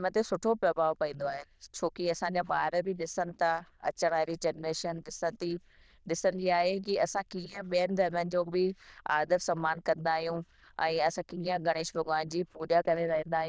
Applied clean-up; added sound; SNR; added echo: neural diffusion model UNIVERSE++.